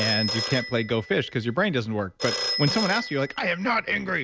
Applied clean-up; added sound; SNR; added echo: none; Telephone; 6 dB; none.